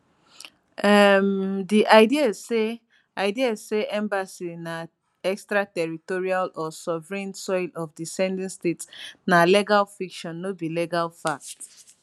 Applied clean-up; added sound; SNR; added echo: none; none; none; none.